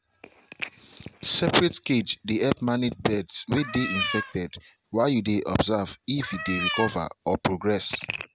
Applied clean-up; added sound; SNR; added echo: none; Cat; 4 dB; none.